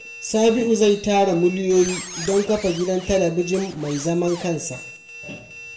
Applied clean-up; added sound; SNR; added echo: none; Squeak; 15 dB; reverberation time 0.6 s.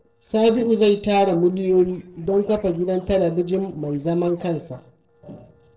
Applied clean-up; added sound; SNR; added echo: neural separator model SepFormer DNS4.